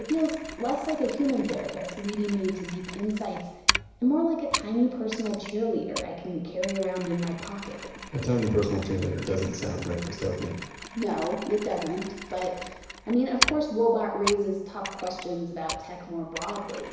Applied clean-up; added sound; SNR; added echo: none; Mechanisms; 8 dB; reverberation time 1.0 s.